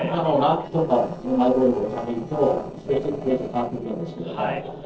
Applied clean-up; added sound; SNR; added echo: neural separator model SepFormer DNS4.